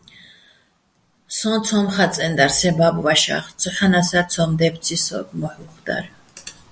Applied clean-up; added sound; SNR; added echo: none; none; none; none.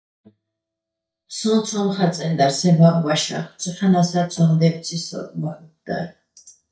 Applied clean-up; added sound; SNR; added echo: neural mask model DeepFilterNet 3.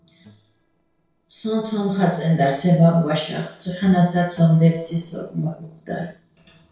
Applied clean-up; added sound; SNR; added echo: neural separator model SepFormer DNS4.